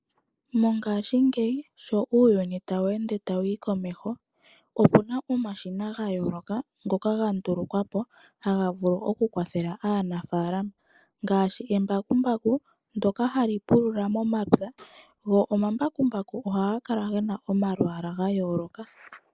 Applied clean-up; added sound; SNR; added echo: neural mask model Resemble Enhance denoiser.